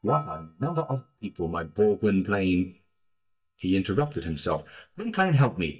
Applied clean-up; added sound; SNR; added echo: neural mask model DeepFilterNet 3.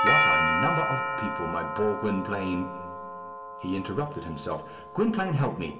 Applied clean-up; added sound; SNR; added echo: none; Doorbell; -1 dB; reverberation time 1.7 s.